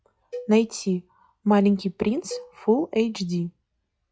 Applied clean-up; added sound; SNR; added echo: classical method log-MMSE.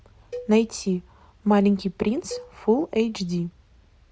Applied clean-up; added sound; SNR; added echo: none; Cowbell; 18 dB; none.